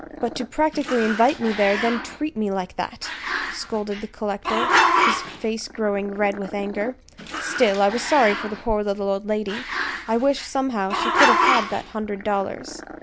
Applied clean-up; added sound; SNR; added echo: none; Growling; 2 dB; none.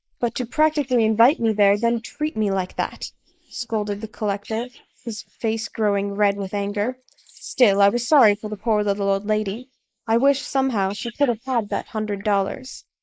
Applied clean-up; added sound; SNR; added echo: neural mask model Resemble Enhance denoiser.